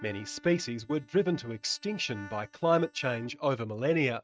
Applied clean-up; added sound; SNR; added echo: neural mask model RNNoise.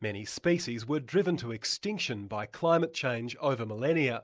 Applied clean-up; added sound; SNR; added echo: none; none; none; none.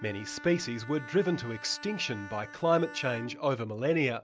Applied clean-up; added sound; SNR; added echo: none; Bowed string instrument; 16 dB; none.